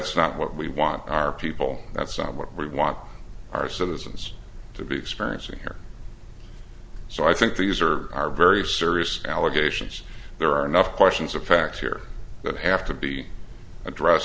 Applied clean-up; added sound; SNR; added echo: none; none; none; none.